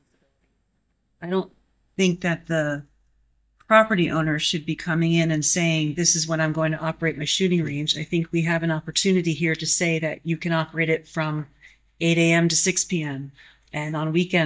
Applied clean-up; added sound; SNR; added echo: neural mask model DeepFilterNet 3.